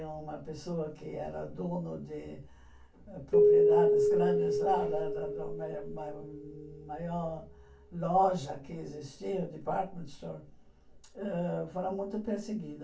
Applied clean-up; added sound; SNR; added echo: none; Keyboard (musical); -3 dB; reverberation time 0.2 s.